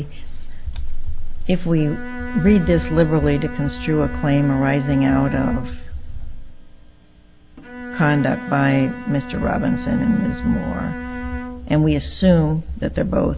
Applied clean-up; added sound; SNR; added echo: none; Bowed string instrument; 13 dB; none.